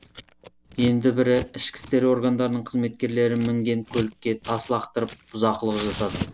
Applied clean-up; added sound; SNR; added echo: none; Scissors; 14 dB; none.